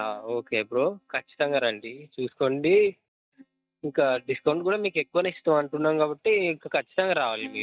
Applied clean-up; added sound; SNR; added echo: neural mask model DeepFilterNet 3.